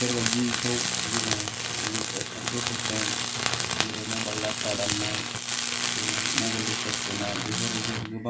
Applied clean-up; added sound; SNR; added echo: none; Tools; -5 dB; reverberation time 0.2 s.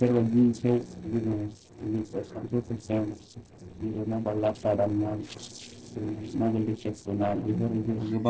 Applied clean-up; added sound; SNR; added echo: neural separator model SepFormer DNS4.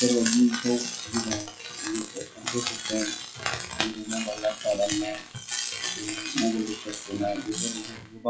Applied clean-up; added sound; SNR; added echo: classical method WPE with log-MMSE.